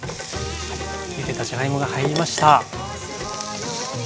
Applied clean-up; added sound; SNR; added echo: none; none; none; none.